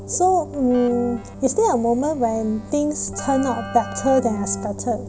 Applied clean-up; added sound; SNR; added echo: none; Keyboard (musical); 12 dB; none.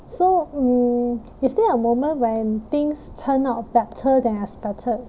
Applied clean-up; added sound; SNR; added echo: none; none; none; none.